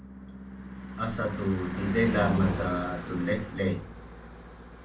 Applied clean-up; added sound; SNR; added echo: none; Car passing by / Engine / Truck; 5 dB; reverberation time 0.3 s.